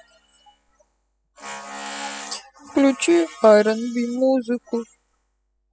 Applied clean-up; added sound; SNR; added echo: classical method spectral subtraction.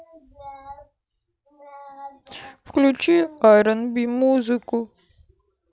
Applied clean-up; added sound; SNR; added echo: none; none; none; none.